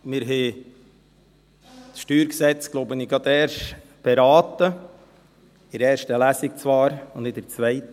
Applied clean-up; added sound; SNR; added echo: none; none; none; none.